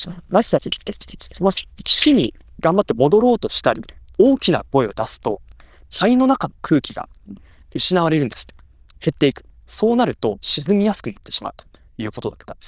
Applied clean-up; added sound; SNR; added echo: neural diffusion model UNIVERSE++.